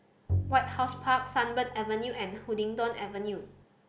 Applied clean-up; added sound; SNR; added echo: none; Bowed string instrument; 7 dB; none.